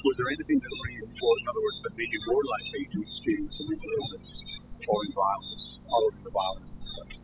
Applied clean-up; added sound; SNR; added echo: classical method spectral subtraction.